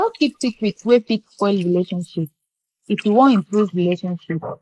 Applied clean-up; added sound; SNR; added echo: neural mask model Resemble Enhance denoiser.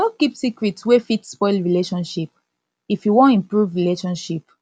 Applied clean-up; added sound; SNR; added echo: none; none; none; none.